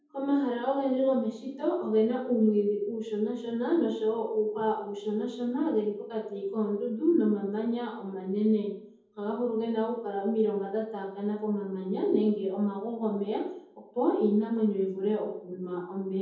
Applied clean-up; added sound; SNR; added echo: none; none; none; reverberation time 0.7 s.